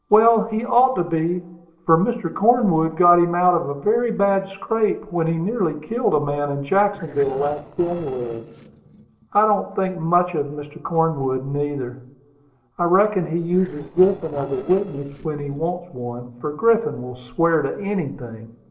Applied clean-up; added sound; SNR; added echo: neural separator model SepFormer DNS4.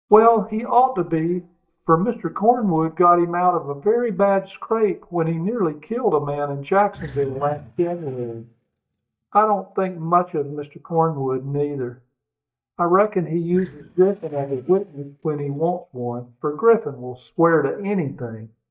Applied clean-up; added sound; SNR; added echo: neural mask model DeepFilterNet 3.